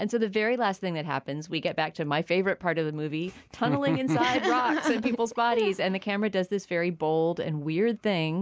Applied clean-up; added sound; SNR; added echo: none; none; none; none.